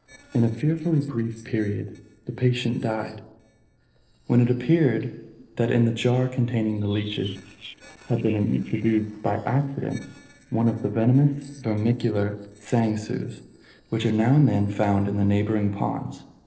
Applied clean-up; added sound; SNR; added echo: neural separator model SepFormer DNS4.